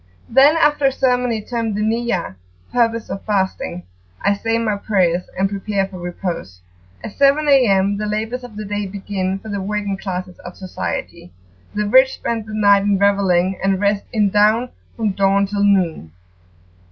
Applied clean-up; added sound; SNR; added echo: none; none; none; none.